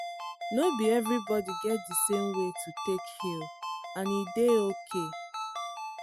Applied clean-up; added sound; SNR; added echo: classical method spectral subtraction.